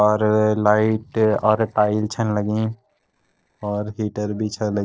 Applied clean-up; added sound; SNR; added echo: neural separator model SepFormer DNS4.